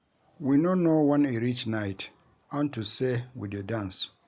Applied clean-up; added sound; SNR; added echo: none; none; none; none.